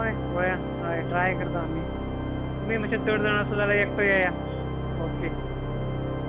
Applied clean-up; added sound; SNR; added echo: none; Organ; 1 dB; none.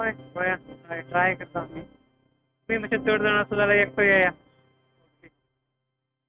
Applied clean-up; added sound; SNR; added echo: neural mask model RNNoise.